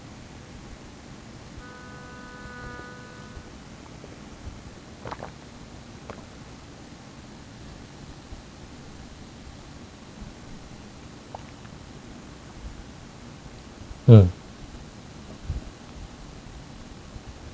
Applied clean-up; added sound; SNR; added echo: none; Wind instrument, woodwind instrument; 18 dB; none.